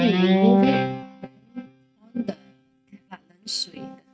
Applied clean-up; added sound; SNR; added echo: neural mask model RNNoise.